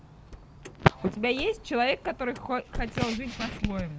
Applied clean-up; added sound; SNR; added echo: none; Car; 14 dB; none.